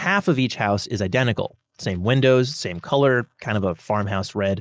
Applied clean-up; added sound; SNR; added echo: neural mask model Resemble Enhance denoiser.